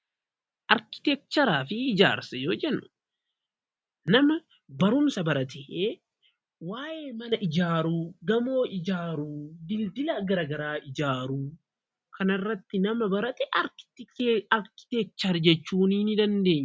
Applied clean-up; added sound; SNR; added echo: none; none; none; none.